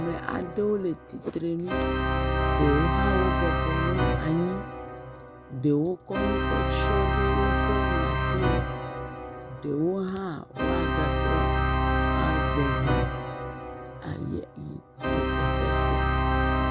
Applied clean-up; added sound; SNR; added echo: none; Organ; -5 dB; none.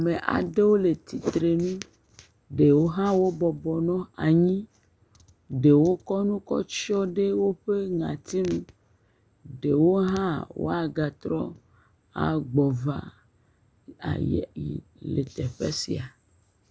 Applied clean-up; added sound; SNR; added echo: none; none; none; none.